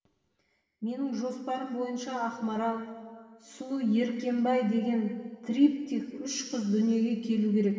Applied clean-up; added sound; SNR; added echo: none; none; none; reverberation time 1.9 s.